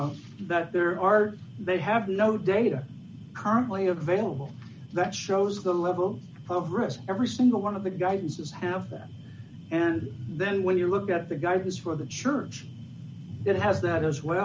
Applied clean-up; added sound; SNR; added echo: none; none; none; none.